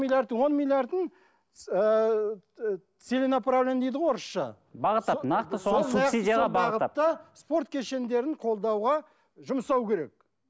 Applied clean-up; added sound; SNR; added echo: none; none; none; none.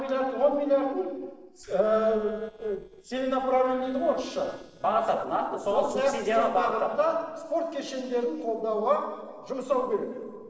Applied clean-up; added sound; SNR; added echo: neural separator model SepFormer DNS4.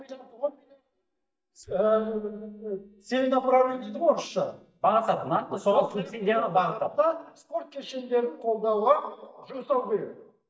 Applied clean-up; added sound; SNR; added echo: neural mask model DeepFilterNet 3.